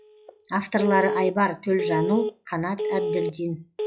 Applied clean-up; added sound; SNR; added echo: classical method log-MMSE.